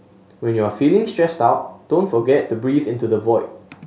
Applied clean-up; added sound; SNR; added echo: none; none; none; none.